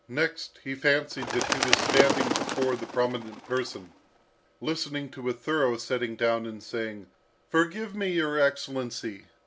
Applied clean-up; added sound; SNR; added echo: none; Bird; 1 dB; none.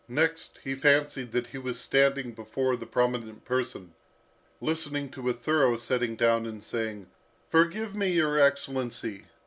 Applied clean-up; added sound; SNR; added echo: none; none; none; none.